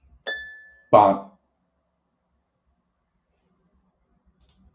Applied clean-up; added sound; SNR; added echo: none; Harp; 17 dB; none.